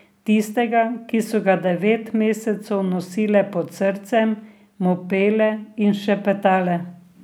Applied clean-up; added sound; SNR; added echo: none; none; none; none.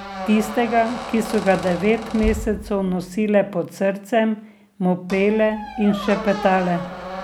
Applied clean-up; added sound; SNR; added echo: none; Squeak; 12 dB; none.